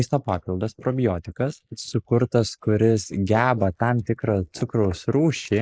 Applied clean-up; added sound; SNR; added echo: neural mask model Resemble Enhance denoiser.